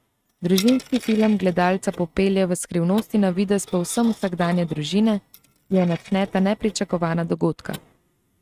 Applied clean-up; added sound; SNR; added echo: neural mask model RNNoise.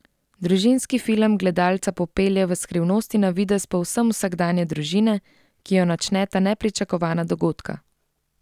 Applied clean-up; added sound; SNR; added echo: none; none; none; none.